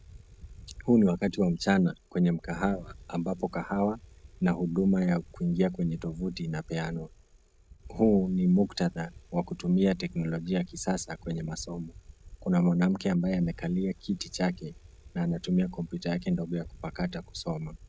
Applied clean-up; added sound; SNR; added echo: none; Bicycle; 19 dB; none.